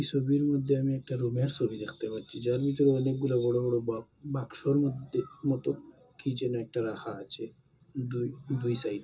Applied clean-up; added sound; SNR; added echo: none; none; none; reverberation time 0.2 s.